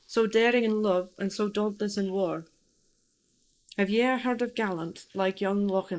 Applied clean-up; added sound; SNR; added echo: neural mask model Resemble Enhance denoiser.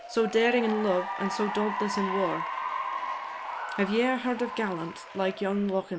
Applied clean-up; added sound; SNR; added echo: none; Applause / Cheering; 6 dB; none.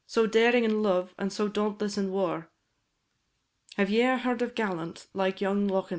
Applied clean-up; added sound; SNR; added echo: none; none; none; none.